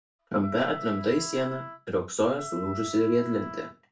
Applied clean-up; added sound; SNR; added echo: none; Wind instrument, woodwind instrument; 12 dB; reverberation time 0.3 s.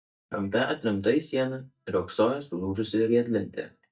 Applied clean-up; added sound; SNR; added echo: neural mask model DeepFilterNet 3.